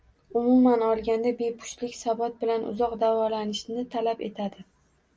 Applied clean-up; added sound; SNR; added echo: none; none; none; none.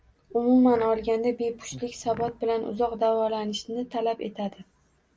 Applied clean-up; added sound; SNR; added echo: none; Fart; 18 dB; none.